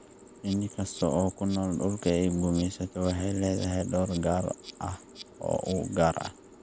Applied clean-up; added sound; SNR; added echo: none; Insect; 20 dB; none.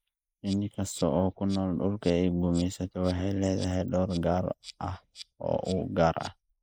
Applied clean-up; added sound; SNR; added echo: neural mask model Resemble Enhance denoiser.